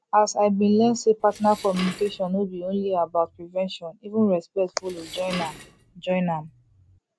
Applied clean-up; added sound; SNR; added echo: none; Dishes, pots, and pans; 17 dB; none.